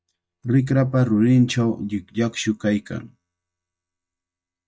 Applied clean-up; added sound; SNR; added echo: neural mask model DeepFilterNet 3.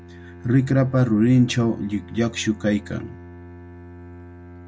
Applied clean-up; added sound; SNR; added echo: none; Bowed string instrument; 18 dB; none.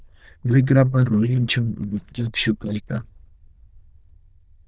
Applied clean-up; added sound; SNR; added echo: neural diffusion model UNIVERSE++.